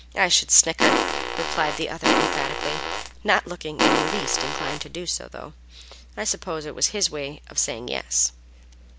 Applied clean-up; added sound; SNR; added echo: none; Fart; -3 dB; none.